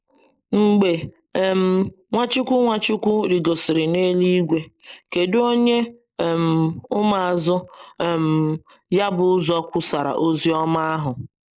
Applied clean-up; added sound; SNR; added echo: neural mask model Resemble Enhance denoiser.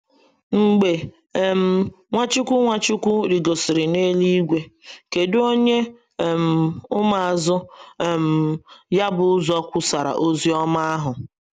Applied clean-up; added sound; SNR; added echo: none; none; none; none.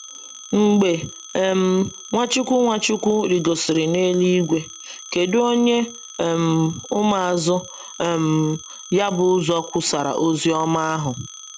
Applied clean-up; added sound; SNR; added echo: none; Telephone; 18 dB; none.